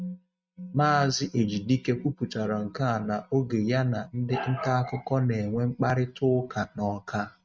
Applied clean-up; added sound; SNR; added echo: neural mask model RNNoise.